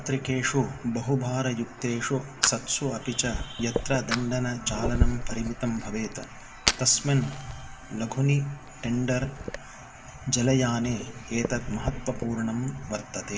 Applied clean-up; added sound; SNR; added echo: none; Fire; 6 dB; reverberation time 1.1 s.